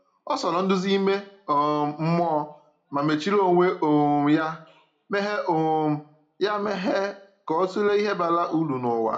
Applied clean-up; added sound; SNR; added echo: none; none; none; reverberation time 0.4 s.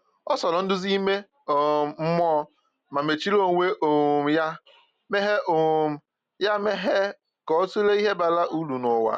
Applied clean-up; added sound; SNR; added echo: none; none; none; none.